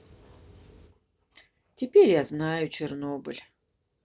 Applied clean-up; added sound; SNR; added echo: none; none; none; none.